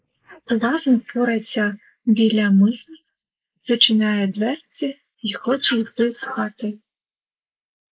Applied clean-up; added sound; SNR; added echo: neural mask model Resemble Enhance denoiser.